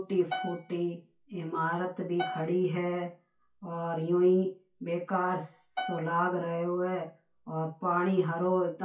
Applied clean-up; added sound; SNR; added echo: classical method WPE with log-MMSE.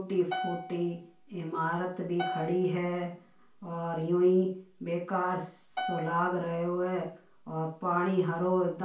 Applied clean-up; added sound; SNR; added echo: none; Piano; 9 dB; reverberation time 0.3 s.